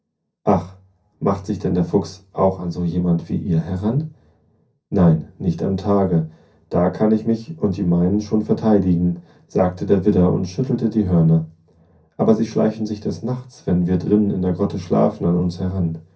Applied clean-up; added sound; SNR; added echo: none; none; none; reverberation time 0.3 s.